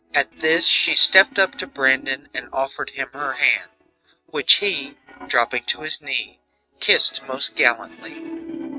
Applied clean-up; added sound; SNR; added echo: neural mask model RNNoise.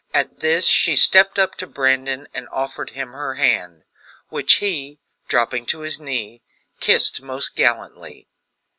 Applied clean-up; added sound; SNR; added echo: none; none; none; none.